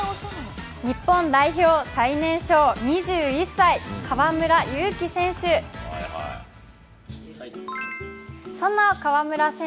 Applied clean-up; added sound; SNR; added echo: none; none; none; none.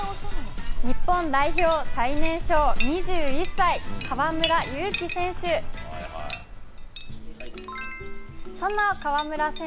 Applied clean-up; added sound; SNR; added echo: none; Chink, clink; -3 dB; none.